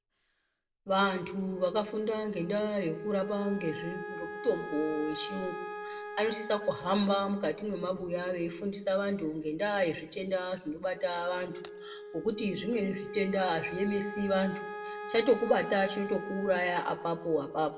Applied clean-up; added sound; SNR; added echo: none; Wind instrument, woodwind instrument; 11 dB; reverberation time 0.7 s.